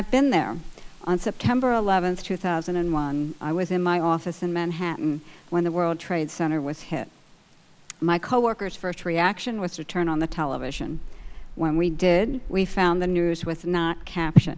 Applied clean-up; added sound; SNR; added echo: none; Rain; 14 dB; none.